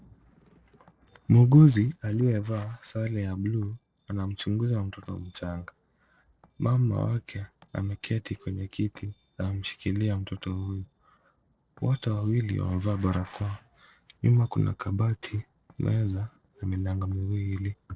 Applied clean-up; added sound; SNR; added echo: neural separator model SepFormer DNS4.